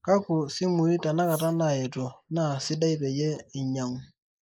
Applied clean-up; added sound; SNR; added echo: neural mask model Resemble Enhance denoiser.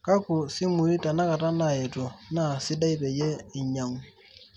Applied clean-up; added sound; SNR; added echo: none; none; none; none.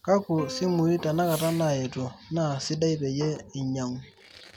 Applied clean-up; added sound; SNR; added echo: none; Plucked string instrument + Fireworks; 18 dB; none.